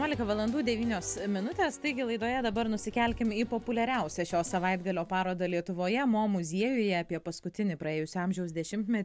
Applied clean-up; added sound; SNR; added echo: none; none; none; none.